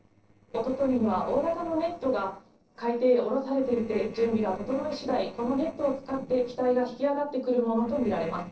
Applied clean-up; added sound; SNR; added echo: neural separator model SepFormer DNS4.